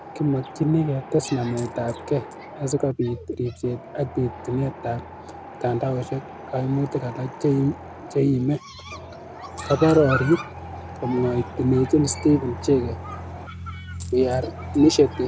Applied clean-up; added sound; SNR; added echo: none; Coin (dropping) + Wind; 16 dB; none.